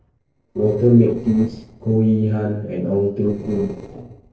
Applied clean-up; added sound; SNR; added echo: neural separator model SepFormer DNS4.